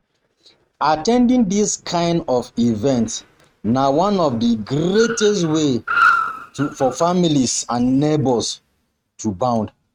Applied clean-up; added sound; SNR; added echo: neural mask model RNNoise.